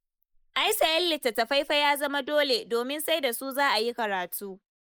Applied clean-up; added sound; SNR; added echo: neural mask model Resemble Enhance denoiser.